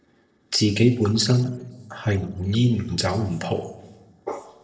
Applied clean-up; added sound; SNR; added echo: neural separator model SepFormer DNS4.